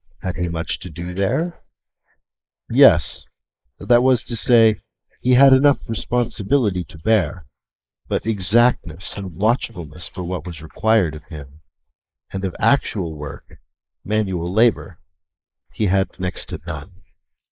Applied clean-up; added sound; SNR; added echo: neural mask model Resemble Enhance denoiser.